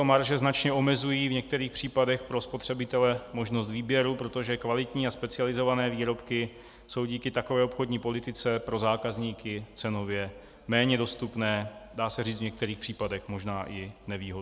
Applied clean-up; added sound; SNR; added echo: none; none; none; none.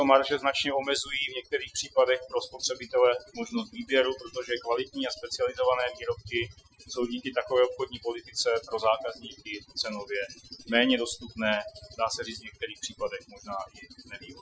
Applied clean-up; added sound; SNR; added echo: classical method Wiener filter.